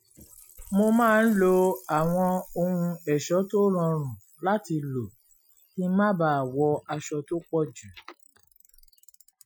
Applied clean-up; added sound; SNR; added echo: classical method Wiener filter.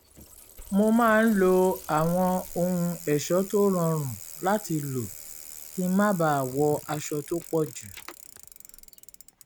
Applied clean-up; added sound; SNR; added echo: none; Bicycle; 16 dB; none.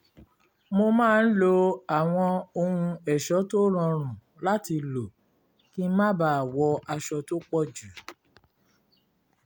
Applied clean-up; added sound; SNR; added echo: none; none; none; none.